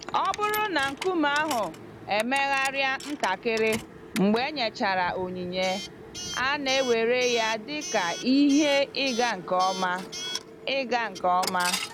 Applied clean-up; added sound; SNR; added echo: none; Coin (dropping) / Alarm; 11 dB; none.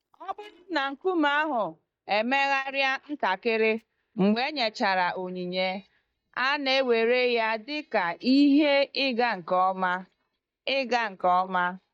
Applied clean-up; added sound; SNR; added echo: neural mask model DeepFilterNet 3.